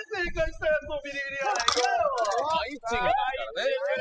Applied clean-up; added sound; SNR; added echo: classical method spectral subtraction.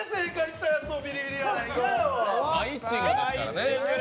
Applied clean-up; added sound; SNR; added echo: none; none; none; none.